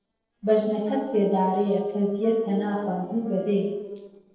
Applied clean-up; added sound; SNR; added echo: neural separator model SepFormer DNS4.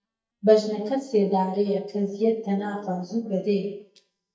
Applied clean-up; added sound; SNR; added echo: neural mask model DeepFilterNet 3.